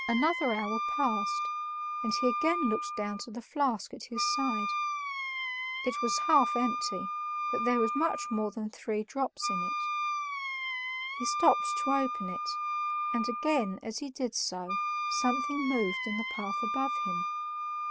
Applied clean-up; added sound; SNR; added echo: none; Wind instrument, woodwind instrument; 1 dB; none.